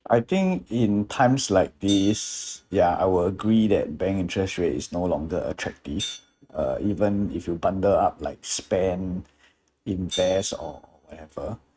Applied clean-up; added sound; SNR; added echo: neural mask model RNNoise.